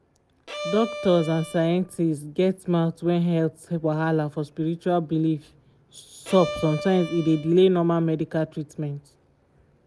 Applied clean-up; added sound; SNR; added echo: none; Bowed string instrument; 11 dB; none.